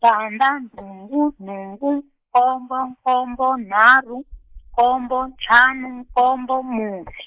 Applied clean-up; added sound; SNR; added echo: neural mask model Resemble Enhance denoiser.